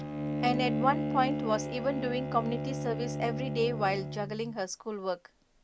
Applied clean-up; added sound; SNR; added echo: none; Bowed string instrument; 2 dB; none.